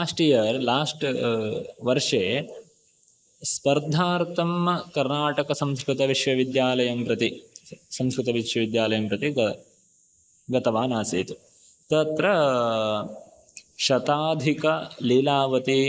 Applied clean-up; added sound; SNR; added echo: neural mask model Resemble Enhance denoiser.